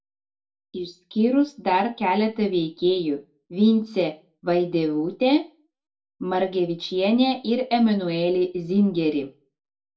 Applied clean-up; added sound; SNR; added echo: none; none; none; reverberation time 0.2 s.